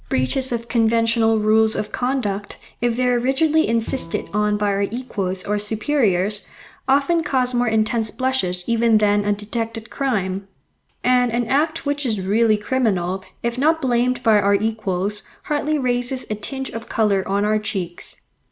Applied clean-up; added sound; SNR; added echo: none; Bowed string instrument; 19 dB; none.